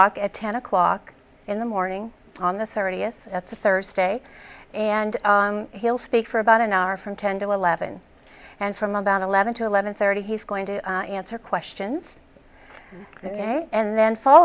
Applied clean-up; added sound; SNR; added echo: none; none; none; none.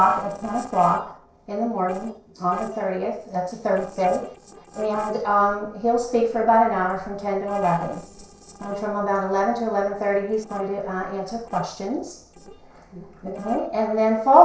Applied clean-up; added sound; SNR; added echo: neural separator model SepFormer DNS4.